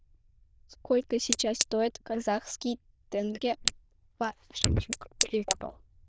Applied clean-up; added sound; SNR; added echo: neural diffusion model UNIVERSE++.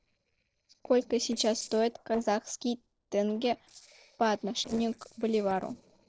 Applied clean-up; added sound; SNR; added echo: neural separator model SepFormer DNS4.